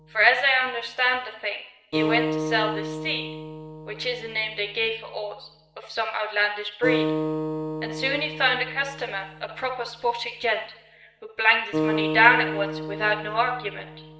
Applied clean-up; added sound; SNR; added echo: none; Acoustic guitar; 5 dB; reverberation time 1.0 s.